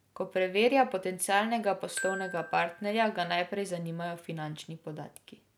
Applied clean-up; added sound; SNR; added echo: none; Glockenspiel; 14 dB; none.